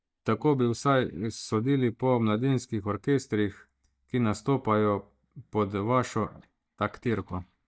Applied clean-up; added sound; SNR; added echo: neural mask model DeepFilterNet 3.